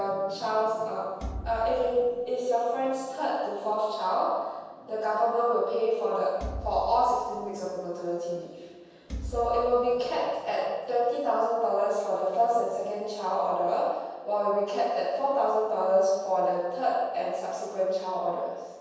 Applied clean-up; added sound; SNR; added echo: none; Thump, thud; 11 dB; reverberation time 1.2 s.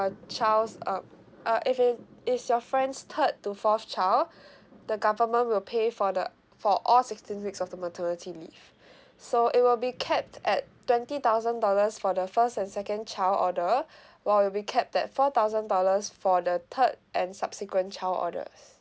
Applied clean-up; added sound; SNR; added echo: none; none; none; none.